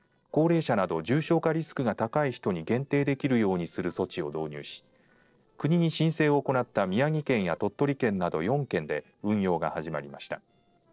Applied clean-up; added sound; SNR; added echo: neural separator model SepFormer DNS4.